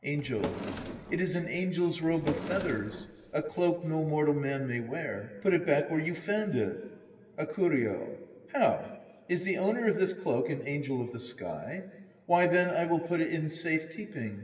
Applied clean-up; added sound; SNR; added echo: none; Drawer open or close; 9 dB; reverberation time 2.4 s.